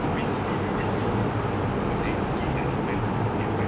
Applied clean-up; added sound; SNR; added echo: none; none; none; none.